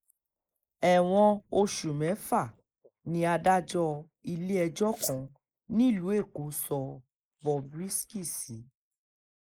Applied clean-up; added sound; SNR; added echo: neural mask model Resemble Enhance denoiser.